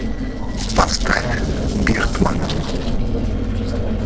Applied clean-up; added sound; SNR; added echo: neural separator model SepFormer DNS4.